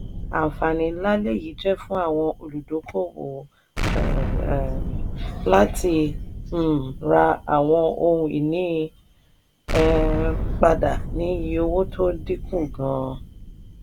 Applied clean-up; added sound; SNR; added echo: none; Explosion; 5 dB; none.